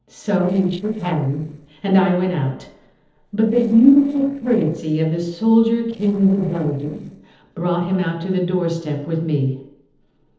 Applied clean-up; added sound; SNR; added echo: neural separator model SepFormer DNS4.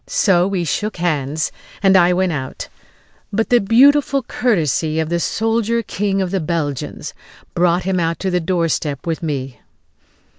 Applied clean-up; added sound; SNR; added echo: none; none; none; none.